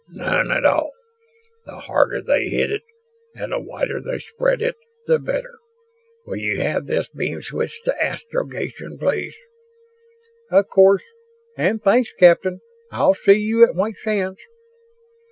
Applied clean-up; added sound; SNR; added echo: none; none; none; none.